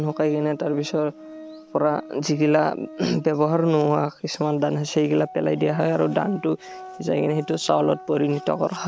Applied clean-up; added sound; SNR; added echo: none; Organ; 18 dB; none.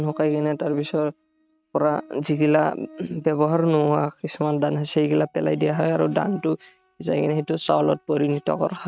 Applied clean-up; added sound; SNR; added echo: neural mask model RNNoise.